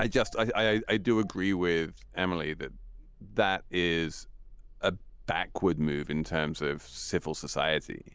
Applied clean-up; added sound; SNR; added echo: none; Engine starting / Car; 16 dB; none.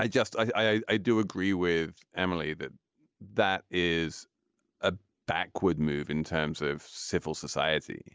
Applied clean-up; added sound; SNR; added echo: none; none; none; none.